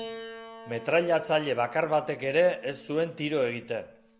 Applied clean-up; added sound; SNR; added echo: none; Piano; 17 dB; none.